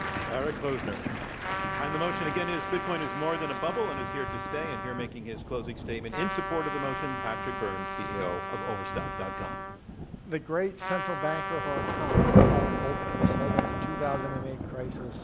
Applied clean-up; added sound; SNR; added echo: none; Thunder / Rain + Trumpet; -4 dB; none.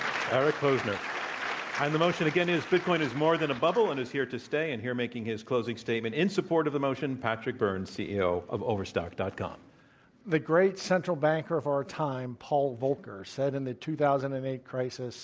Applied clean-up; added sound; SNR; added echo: none; none; none; none.